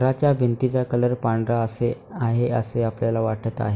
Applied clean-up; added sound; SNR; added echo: none; none; none; none.